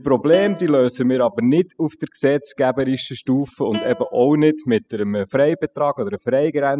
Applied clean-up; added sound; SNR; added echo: classical method spectral subtraction.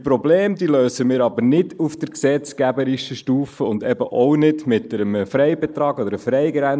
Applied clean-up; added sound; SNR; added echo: neural mask model Resemble Enhance denoiser.